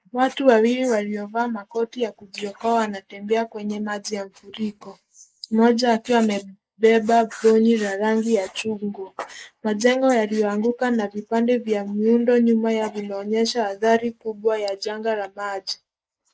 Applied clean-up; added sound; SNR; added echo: neural mask model Resemble Enhance denoiser.